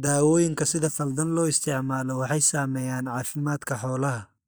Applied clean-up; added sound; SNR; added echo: neural mask model DeepFilterNet 3.